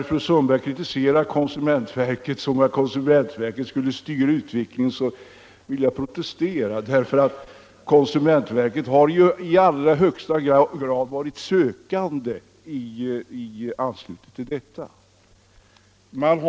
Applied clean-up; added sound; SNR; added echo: none; none; none; none.